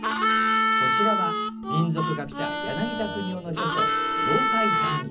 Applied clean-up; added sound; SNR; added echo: none; Harmonica; -5 dB; reverberation time 0.4 s.